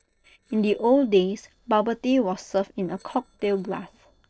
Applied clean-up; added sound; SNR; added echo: neural separator model SepFormer DNS4.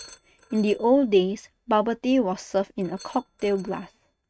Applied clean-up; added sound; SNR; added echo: neural mask model RNNoise.